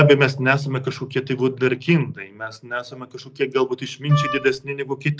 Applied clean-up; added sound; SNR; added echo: none; Wind instrument, woodwind instrument; 8 dB; none.